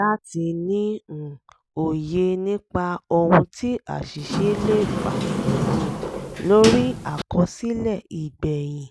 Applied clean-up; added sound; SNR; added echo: none; Sliding door; 2 dB; none.